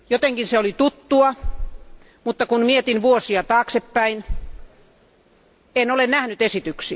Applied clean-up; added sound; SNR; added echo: none; none; none; none.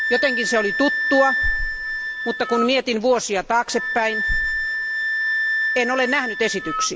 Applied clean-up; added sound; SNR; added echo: none; Wind instrument, woodwind instrument; 2 dB; none.